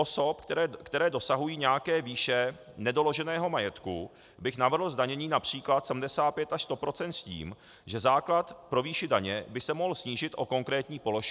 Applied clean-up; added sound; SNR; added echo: none; none; none; none.